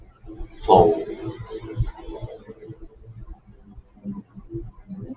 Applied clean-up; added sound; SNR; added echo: none; none; none; none.